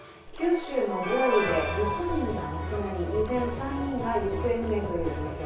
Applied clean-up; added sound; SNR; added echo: none; Splash, splatter; 16 dB; reverberation time 0.6 s.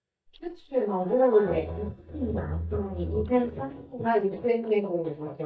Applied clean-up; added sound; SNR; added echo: neural mask model DeepFilterNet 3.